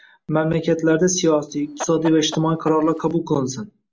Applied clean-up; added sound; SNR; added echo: none; Chicken, rooster; 16 dB; none.